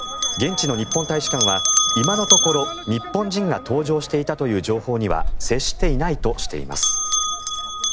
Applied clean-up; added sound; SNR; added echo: none; Bell; 0 dB; none.